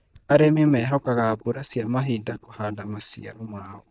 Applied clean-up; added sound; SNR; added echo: neural mask model DeepFilterNet 3.